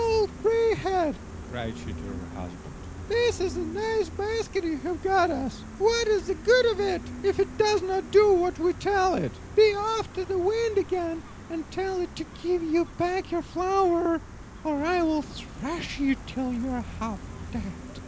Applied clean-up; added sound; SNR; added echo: none; Gull, seagull; 13 dB; none.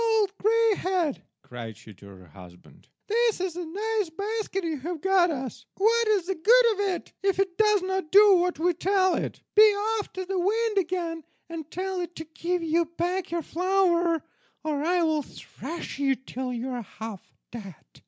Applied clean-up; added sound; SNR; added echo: none; none; none; none.